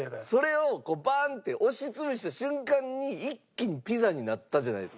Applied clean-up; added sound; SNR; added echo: none; none; none; none.